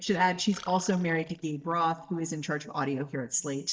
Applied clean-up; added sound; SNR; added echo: neural mask model DeepFilterNet 3.